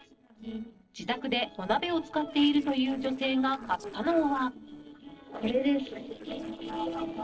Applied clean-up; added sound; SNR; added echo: neural separator model SepFormer DNS4.